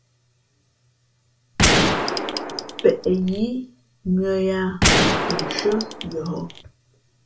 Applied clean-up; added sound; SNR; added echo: none; Gunshot, gunfire; -4 dB; reverberation time 0.2 s.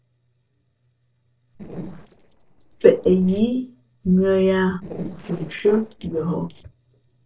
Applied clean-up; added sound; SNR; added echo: neural separator model SepFormer DNS4.